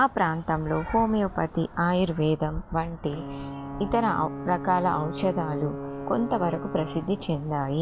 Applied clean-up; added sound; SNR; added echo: none; Alarm / Ocean / Boat, Water vehicle; 12 dB; none.